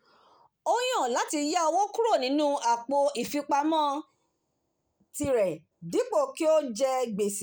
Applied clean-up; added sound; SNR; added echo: none; none; none; none.